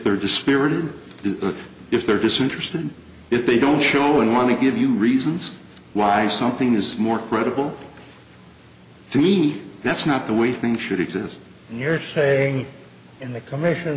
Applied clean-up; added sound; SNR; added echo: none; none; none; none.